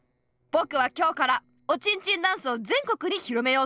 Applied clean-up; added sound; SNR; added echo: neural separator model SepFormer DNS4.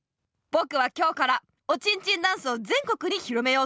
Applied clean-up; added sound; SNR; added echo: none; none; none; none.